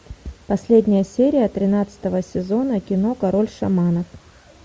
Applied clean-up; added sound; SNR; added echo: none; none; none; none.